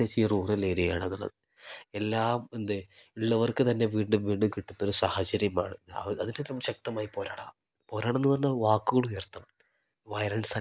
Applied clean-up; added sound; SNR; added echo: none; none; none; none.